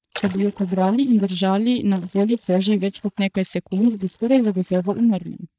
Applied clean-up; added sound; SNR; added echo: neural mask model DeepFilterNet 3.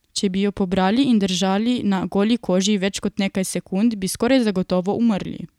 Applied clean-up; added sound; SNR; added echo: none; none; none; none.